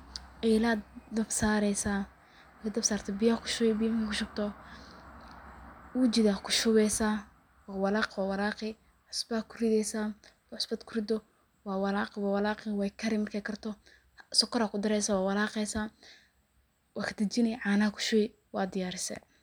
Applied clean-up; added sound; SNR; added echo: none; none; none; none.